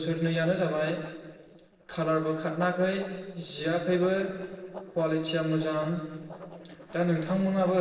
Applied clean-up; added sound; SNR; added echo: neural separator model SepFormer DNS4.